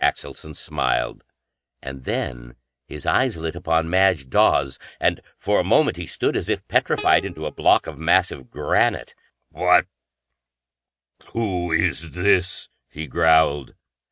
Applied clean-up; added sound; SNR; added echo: neural mask model RNNoise.